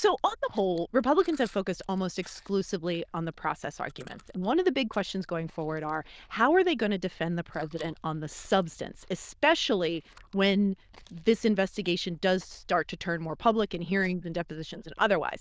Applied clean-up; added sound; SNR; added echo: neural diffusion model UNIVERSE++.